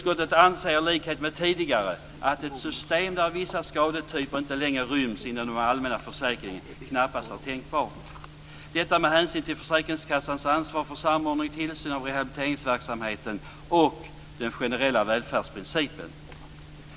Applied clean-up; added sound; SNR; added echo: none; none; none; none.